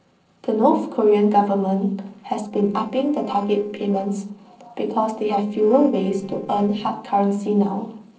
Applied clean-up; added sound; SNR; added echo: neural separator model SepFormer DNS4.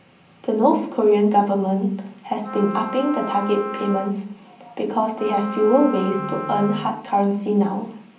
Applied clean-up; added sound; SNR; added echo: none; Wind instrument, woodwind instrument; 11 dB; reverberation time 0.6 s.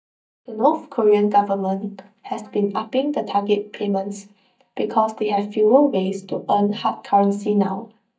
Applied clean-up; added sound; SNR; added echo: neural mask model DeepFilterNet 3.